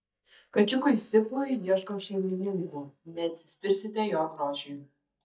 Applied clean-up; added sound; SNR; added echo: neural mask model DeepFilterNet 3.